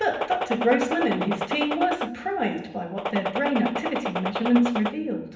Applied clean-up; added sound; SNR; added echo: none; Gunshot, gunfire; 4 dB; reverberation time 0.8 s.